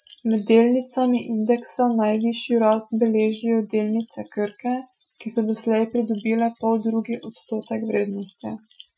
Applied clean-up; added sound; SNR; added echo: classical method Wiener filter.